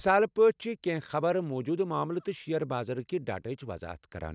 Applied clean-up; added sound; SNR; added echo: none; none; none; none.